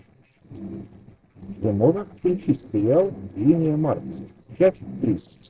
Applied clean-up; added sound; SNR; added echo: neural separator model SepFormer DNS4.